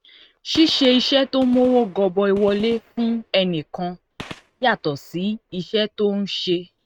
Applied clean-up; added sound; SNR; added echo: neural mask model RNNoise.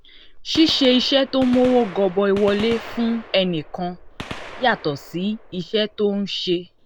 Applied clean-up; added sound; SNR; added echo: none; Gunshot, gunfire; 16 dB; none.